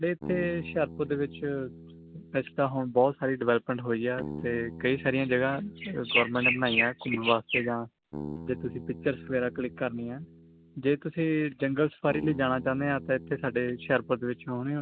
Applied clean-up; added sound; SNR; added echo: none; Bass guitar; 15 dB; none.